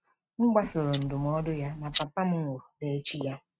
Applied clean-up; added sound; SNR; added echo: neural mask model RNNoise.